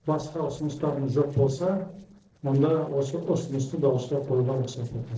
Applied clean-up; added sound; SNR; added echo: neural separator model SepFormer DNS4.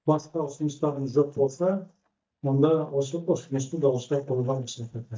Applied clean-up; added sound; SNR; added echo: neural mask model DeepFilterNet 3.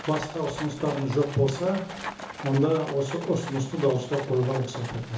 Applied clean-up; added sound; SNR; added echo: none; Livestock, farm animals, working animals; 12 dB; reverberation time 0.8 s.